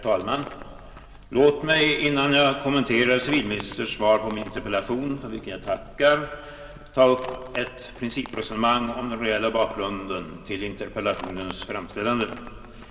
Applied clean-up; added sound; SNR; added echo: none; Livestock, farm animals, working animals; 18 dB; reverberation time 2.0 s.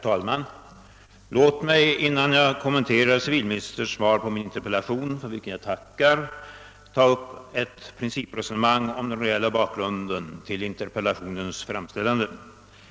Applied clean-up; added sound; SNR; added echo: none; none; none; none.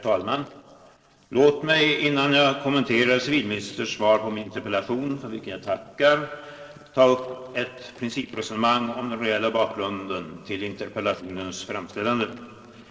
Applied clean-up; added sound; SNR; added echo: neural separator model SepFormer DNS4.